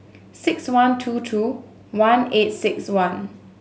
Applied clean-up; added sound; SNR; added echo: none; none; none; none.